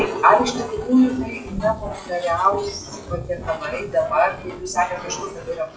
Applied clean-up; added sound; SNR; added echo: classical method WPE with log-MMSE.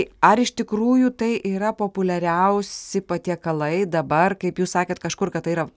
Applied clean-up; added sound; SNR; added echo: none; none; none; none.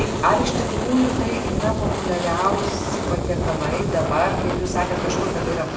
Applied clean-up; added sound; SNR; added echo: none; Fire; 0 dB; reverberation time 0.7 s.